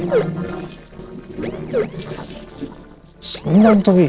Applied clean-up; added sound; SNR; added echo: neural separator model SepFormer DNS4.